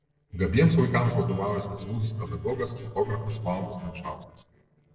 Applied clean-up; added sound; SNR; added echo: neural separator model SepFormer DNS4.